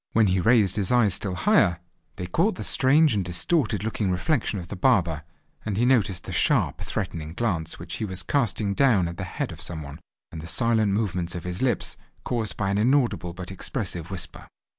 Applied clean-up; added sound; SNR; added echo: none; none; none; none.